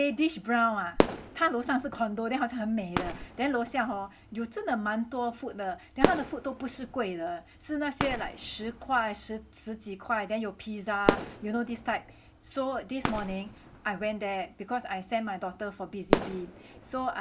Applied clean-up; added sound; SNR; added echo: none; Fireworks; 4 dB; none.